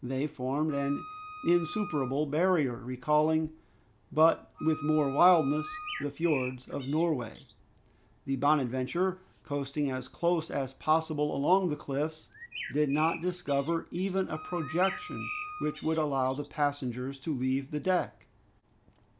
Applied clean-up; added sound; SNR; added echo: none; Wind instrument, woodwind instrument + Bird; 13 dB; none.